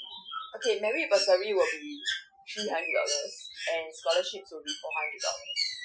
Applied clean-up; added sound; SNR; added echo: classical method Wiener filter.